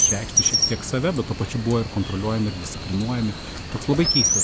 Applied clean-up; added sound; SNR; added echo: none; Chirp, tweet; 0 dB; none.